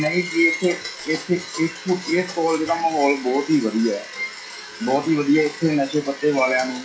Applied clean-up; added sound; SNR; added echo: classical method WPE with log-MMSE.